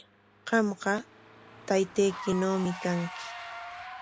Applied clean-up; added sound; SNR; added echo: none; Engine / Car; 13 dB; none.